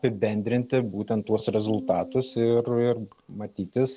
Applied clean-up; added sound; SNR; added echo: none; Piano; 18 dB; none.